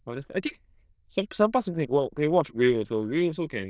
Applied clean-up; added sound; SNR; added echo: neural diffusion model UNIVERSE++.